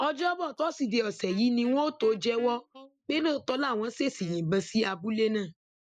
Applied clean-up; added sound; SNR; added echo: neural mask model Resemble Enhance denoiser.